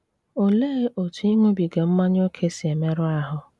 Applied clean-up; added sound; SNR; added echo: none; none; none; none.